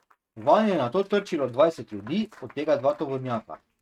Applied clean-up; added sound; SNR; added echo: neural mask model RNNoise.